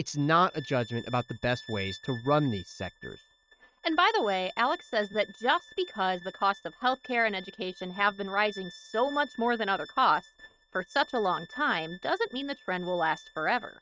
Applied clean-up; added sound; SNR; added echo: neural mask model RNNoise.